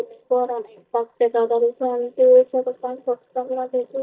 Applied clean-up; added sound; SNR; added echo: neural mask model DeepFilterNet 3.